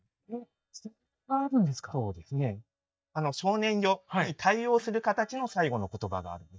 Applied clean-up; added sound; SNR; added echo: neural mask model DeepFilterNet 3.